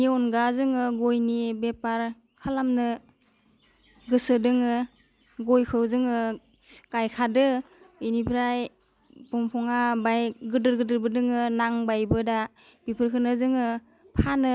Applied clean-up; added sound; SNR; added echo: none; none; none; none.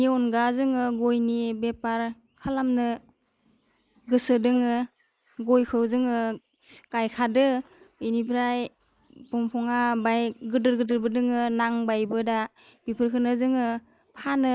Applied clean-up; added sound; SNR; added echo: neural mask model Resemble Enhance denoiser.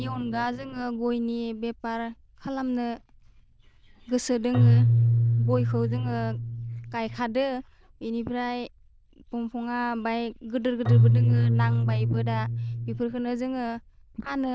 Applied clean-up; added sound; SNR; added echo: neural diffusion model UNIVERSE++.